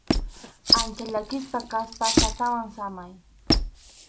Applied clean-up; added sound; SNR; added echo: none; Squeak + Rattle (instrument); -4 dB; none.